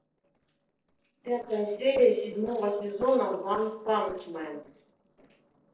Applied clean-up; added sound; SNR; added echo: neural separator model SepFormer DNS4.